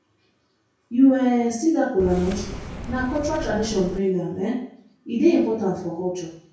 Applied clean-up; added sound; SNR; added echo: none; Subway, metro, underground; 9 dB; reverberation time 0.6 s.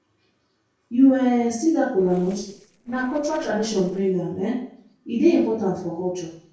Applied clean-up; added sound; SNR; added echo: neural separator model SepFormer DNS4.